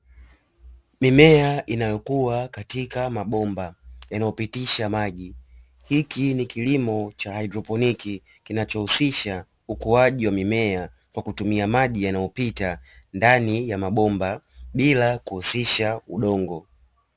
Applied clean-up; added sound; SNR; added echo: none; none; none; none.